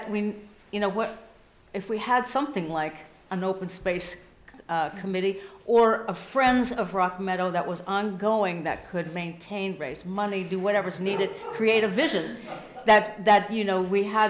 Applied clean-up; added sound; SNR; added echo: none; none; none; none.